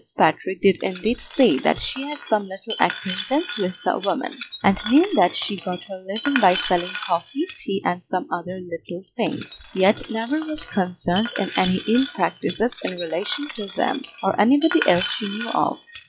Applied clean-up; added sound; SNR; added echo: classical method log-MMSE.